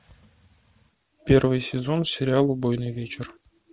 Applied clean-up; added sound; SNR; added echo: none; none; none; none.